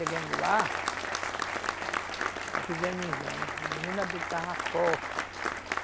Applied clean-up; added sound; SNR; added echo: none; Applause; -2 dB; none.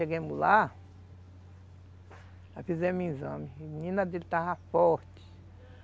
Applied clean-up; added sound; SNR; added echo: none; none; none; none.